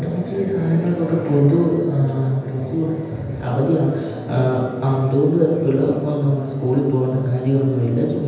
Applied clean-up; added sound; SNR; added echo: none; none; none; reverberation time 1.1 s.